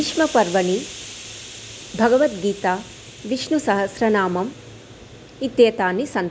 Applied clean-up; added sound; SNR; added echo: none; Hiss; 18 dB; none.